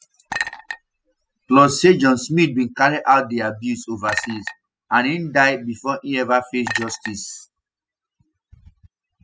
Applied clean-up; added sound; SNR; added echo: classical method spectral subtraction.